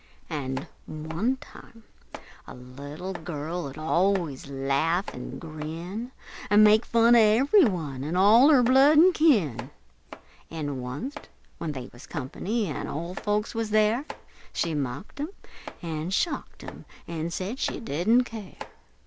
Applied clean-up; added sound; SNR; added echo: none; Domestic sounds, home sounds; 19 dB; none.